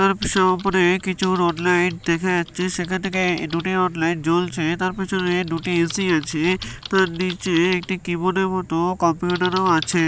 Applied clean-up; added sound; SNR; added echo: none; Typing; 18 dB; none.